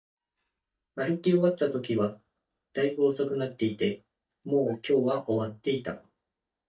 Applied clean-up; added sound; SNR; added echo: neural mask model DeepFilterNet 3.